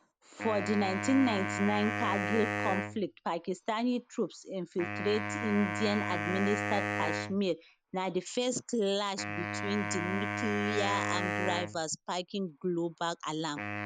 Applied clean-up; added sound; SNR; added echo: none; Wind instrument, woodwind instrument; 3 dB; none.